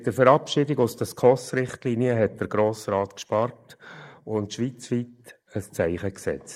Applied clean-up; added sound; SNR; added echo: neural mask model Resemble Enhance denoiser.